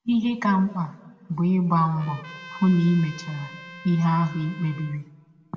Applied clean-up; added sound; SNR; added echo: none; Trumpet; 19 dB; reverberation time 1.8 s.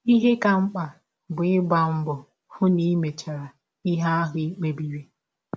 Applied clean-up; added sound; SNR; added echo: none; none; none; none.